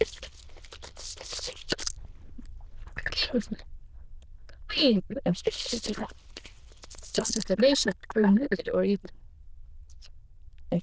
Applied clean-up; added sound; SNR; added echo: neural diffusion model UNIVERSE++.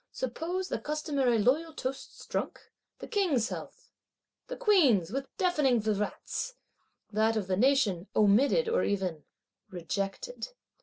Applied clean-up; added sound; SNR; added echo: none; none; none; none.